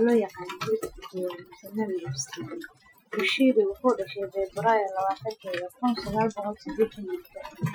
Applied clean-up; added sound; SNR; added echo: classical method Wiener filter.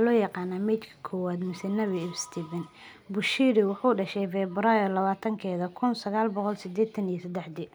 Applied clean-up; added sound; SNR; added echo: none; none; none; none.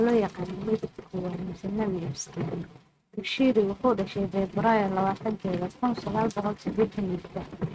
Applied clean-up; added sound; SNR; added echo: neural mask model RNNoise.